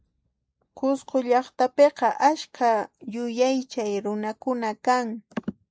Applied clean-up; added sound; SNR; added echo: none; none; none; none.